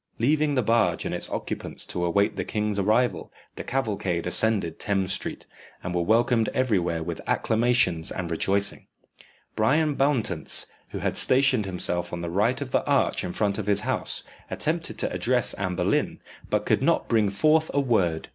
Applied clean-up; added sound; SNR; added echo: none; none; none; none.